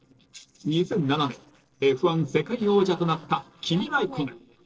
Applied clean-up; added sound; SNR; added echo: neural separator model SepFormer DNS4.